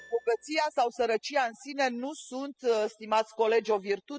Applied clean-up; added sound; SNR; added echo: classical method spectral subtraction.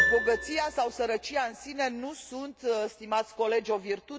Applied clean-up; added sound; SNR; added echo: none; Piano; 6 dB; none.